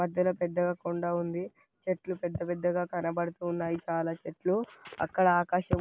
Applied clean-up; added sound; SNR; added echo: none; none; none; none.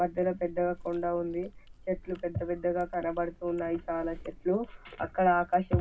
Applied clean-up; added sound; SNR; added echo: none; Chewing, mastication; 19 dB; reverberation time 0.4 s.